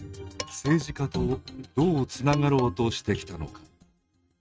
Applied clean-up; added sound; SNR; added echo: neural mask model RNNoise.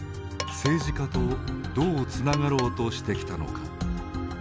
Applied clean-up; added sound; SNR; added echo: none; Percussion; 13 dB; none.